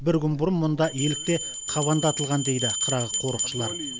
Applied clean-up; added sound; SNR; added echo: none; Bell; 5 dB; none.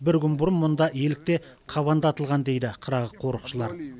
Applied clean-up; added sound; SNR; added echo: none; none; none; none.